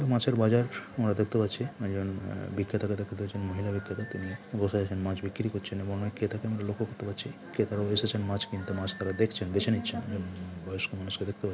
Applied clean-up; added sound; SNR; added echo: none; Telephone; 18 dB; none.